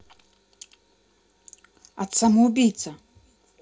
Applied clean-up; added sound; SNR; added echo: none; none; none; reverberation time 0.3 s.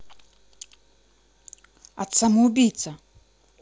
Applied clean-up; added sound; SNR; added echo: none; none; none; none.